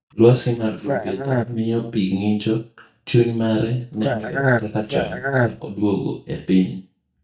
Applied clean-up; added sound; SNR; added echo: neural mask model DeepFilterNet 3.